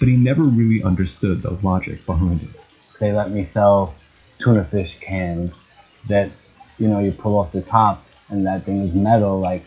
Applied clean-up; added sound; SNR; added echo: classical method WPE with log-MMSE.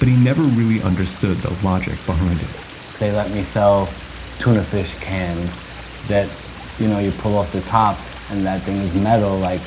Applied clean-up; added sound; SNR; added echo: none; Stream; 17 dB; reverberation time 0.4 s.